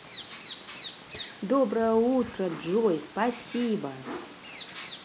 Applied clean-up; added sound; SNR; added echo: none; Bird vocalization, bird call, bird song; 11 dB; none.